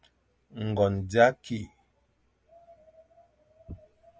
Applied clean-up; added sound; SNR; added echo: none; none; none; none.